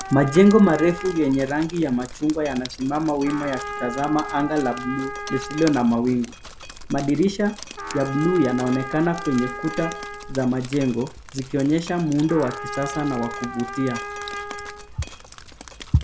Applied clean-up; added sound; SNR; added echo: none; Drip + Trumpet; 11 dB; none.